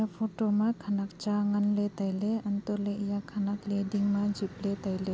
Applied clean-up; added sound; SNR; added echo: none; none; none; none.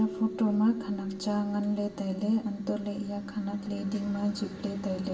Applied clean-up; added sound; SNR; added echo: none; Keyboard (musical); 16 dB; reverberation time 0.7 s.